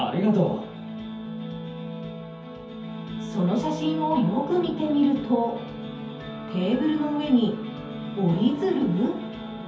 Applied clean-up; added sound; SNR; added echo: none; none; none; reverberation time 0.5 s.